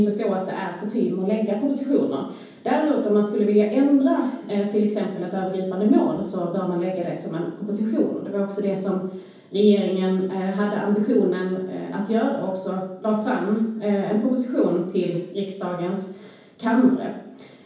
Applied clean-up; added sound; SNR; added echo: none; none; none; reverberation time 0.9 s.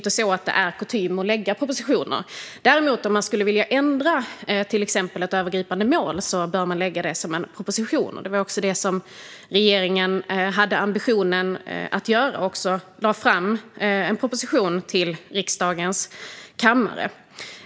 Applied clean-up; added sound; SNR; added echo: none; none; none; none.